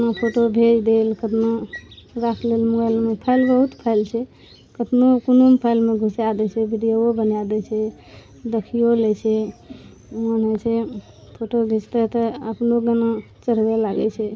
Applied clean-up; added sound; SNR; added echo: none; none; none; none.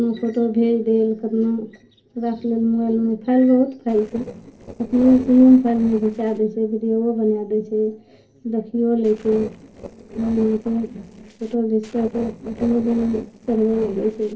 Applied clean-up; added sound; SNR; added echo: neural separator model SepFormer DNS4.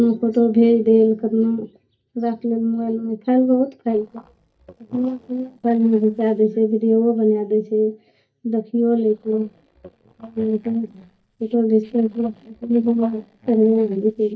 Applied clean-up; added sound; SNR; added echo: neural mask model DeepFilterNet 3.